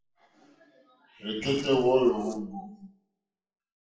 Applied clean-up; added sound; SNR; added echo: classical method WPE with log-MMSE.